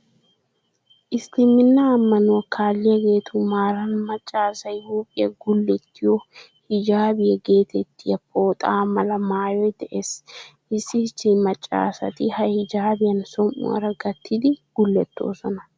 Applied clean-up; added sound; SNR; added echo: none; none; none; none.